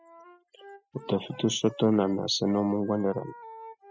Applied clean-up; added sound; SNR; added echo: classical method spectral subtraction.